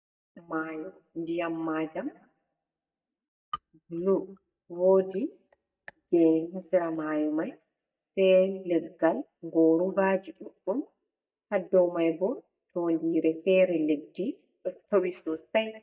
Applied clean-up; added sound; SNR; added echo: neural mask model DeepFilterNet 3.